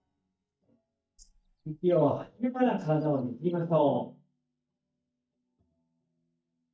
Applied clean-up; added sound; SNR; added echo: neural mask model DeepFilterNet 3.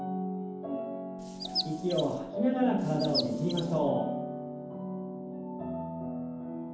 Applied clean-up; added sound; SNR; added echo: none; Chirp, tweet; 7 dB; reverberation time 0.9 s.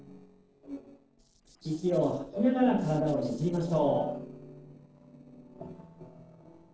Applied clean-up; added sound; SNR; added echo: neural separator model SepFormer DNS4.